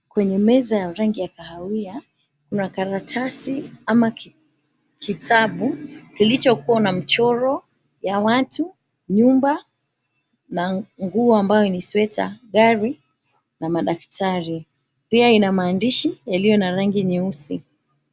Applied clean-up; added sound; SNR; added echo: none; none; none; none.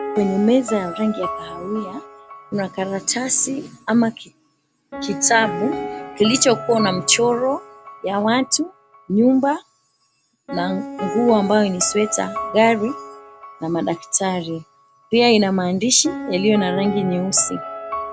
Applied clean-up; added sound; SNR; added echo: none; Piano; 11 dB; none.